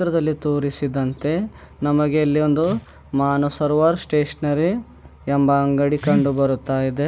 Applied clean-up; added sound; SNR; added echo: none; none; none; none.